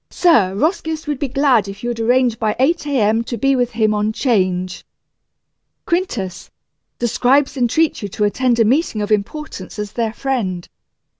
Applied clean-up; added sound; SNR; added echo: none; none; none; none.